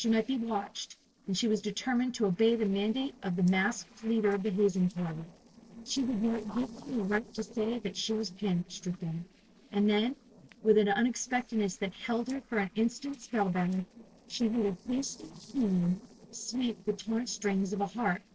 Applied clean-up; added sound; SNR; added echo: neural separator model SepFormer DNS4.